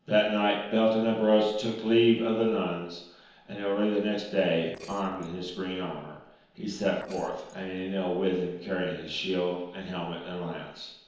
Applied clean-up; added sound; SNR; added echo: neural separator model SepFormer DNS4.